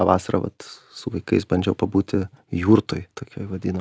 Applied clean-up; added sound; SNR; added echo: none; none; none; none.